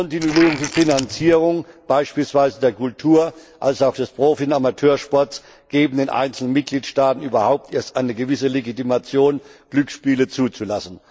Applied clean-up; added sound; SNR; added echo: neural mask model Resemble Enhance denoiser.